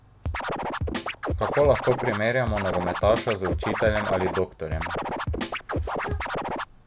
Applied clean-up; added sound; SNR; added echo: none; Scratching (performance technique); 2 dB; none.